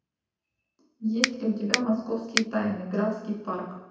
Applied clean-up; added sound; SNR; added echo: none; Finger snapping; -1 dB; reverberation time 0.9 s.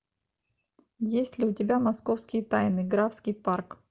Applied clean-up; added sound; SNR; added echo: none; none; none; none.